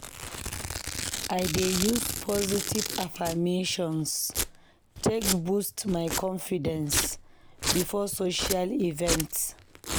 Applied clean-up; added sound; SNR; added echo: none; Domestic sounds, home sounds; 4 dB; none.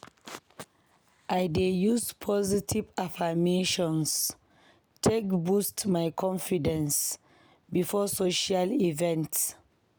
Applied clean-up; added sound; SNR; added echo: none; none; none; none.